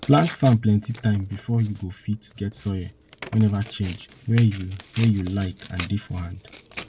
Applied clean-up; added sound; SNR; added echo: none; Tearing; 16 dB; none.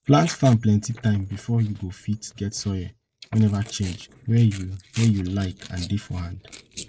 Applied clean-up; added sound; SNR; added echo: neural mask model Resemble Enhance denoiser.